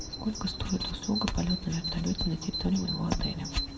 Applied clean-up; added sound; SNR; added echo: none; Bird vocalization, bird call, bird song; 7 dB; reverberation time 0.9 s.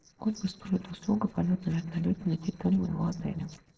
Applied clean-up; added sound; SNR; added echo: neural separator model SepFormer DNS4.